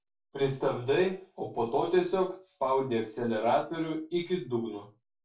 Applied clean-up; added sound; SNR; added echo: none; none; none; reverberation time 0.2 s.